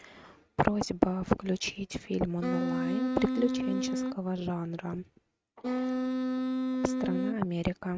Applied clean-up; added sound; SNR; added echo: neural mask model RNNoise.